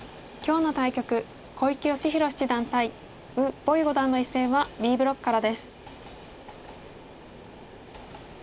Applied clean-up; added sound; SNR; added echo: none; Train; 17 dB; none.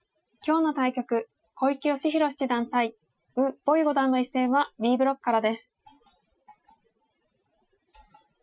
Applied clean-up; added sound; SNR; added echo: classical method Wiener filter.